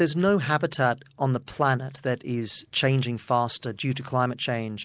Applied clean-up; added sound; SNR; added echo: none; none; none; none.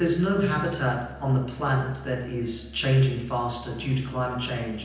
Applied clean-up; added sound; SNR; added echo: none; Musical instrument; 18 dB; reverberation time 0.9 s.